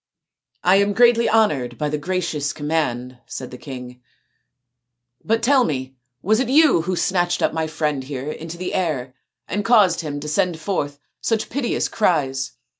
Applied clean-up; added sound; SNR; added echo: none; none; none; none.